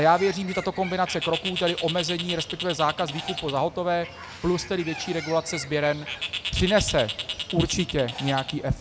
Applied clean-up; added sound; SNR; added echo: none; Bird; 8 dB; none.